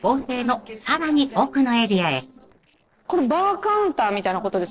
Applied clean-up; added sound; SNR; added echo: neural separator model SepFormer DNS4.